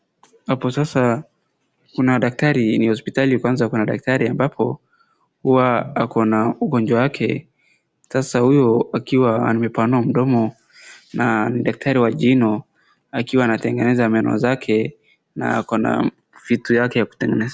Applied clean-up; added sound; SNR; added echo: none; none; none; none.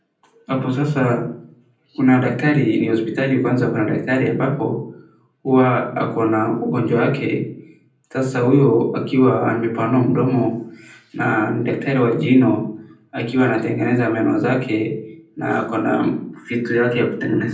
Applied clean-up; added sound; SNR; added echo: none; none; none; reverberation time 0.6 s.